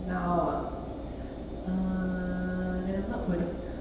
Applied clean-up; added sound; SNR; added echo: none; Engine; 5 dB; reverberation time 1.2 s.